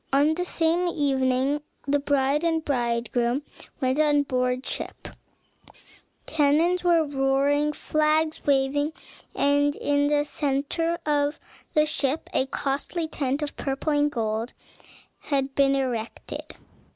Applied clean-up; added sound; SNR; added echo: none; none; none; none.